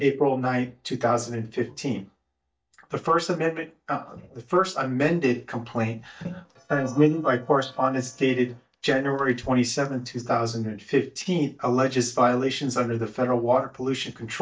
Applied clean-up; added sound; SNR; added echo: neural mask model DeepFilterNet 3.